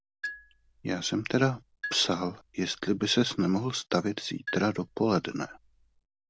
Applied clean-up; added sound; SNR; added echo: none; Marimba, xylophone; 15 dB; none.